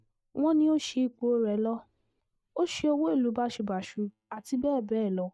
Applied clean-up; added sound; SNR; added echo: neural mask model DeepFilterNet 3.